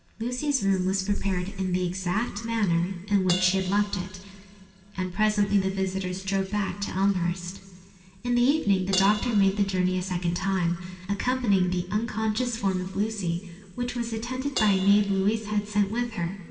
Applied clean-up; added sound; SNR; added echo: none; Crash cymbal; 17 dB; reverberation time 2.5 s.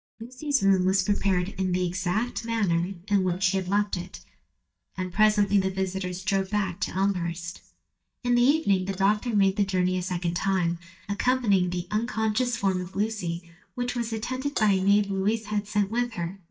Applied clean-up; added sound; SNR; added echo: neural mask model DeepFilterNet 3.